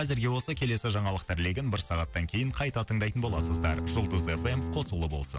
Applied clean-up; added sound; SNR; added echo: none; Bowed string instrument; 3 dB; none.